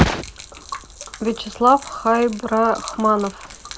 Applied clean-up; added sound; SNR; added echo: none; Gurgling / Liquid; 18 dB; none.